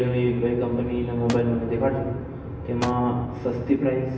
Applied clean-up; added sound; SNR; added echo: none; Thump, thud; 18 dB; reverberation time 1.0 s.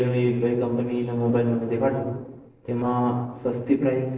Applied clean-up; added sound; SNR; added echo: neural separator model SepFormer DNS4.